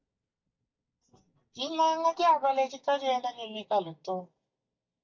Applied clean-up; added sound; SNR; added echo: neural mask model DeepFilterNet 3.